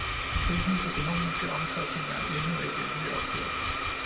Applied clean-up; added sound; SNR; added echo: none; Domestic sounds, home sounds; -3 dB; reverberation time 0.8 s.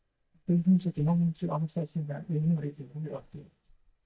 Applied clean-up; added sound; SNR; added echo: neural mask model DeepFilterNet 3.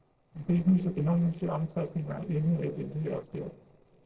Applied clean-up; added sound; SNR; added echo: neural separator model SepFormer DNS4.